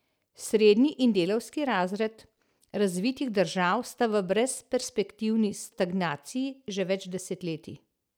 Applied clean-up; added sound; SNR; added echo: none; none; none; none.